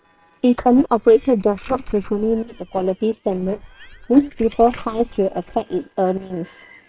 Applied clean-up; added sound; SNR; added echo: neural separator model SepFormer WHAM!.